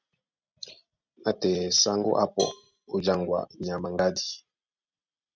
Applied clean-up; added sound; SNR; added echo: neural mask model RNNoise.